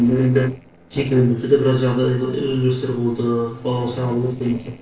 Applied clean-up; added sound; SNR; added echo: neural separator model SepFormer DNS4.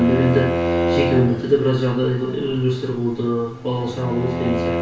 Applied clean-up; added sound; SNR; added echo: none; Bowed string instrument; 4 dB; reverberation time 0.3 s.